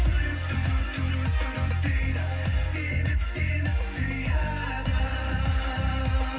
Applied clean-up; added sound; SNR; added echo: none; none; none; reverberation time 0.4 s.